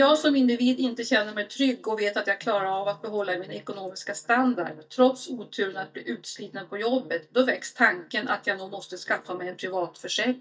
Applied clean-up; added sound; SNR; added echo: neural mask model DeepFilterNet 3.